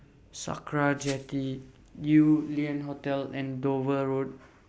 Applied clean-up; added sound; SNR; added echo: none; Glass; 19 dB; none.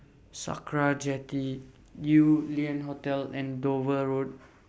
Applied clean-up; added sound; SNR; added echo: none; none; none; none.